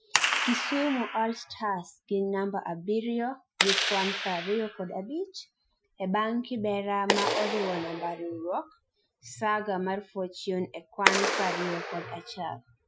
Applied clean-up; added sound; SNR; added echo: classical method Wiener filter.